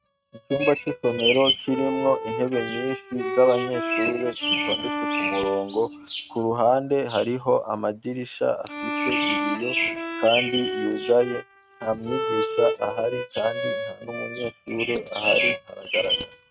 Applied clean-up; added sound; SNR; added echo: neural mask model RNNoise.